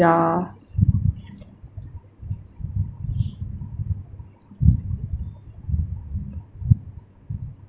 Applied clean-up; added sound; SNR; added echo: none; none; none; none.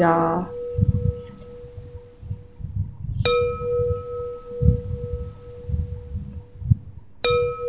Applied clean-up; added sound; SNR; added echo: none; Chime; 3 dB; none.